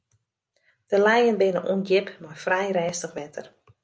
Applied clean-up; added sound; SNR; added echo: none; none; none; none.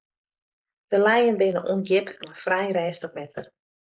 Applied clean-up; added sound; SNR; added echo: neural mask model Resemble Enhance denoiser.